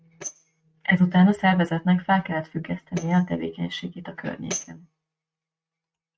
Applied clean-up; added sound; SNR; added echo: neural mask model RNNoise.